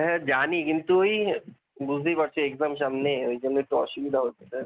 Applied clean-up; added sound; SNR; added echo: none; none; none; none.